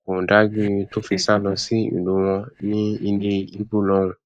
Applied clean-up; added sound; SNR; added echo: neural mask model DeepFilterNet 3.